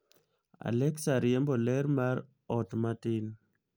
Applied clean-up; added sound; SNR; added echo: none; none; none; none.